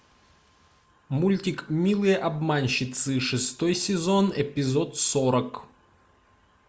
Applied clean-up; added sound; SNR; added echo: none; none; none; none.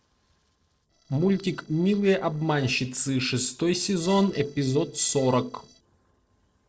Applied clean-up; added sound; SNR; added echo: neural separator model SepFormer DNS4.